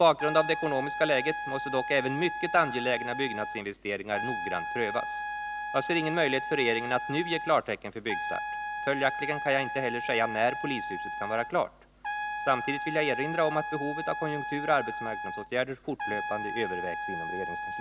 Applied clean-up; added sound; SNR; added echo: none; Trumpet; 5 dB; none.